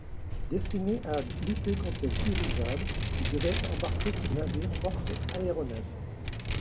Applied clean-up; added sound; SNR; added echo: none; Vehicle; -3 dB; none.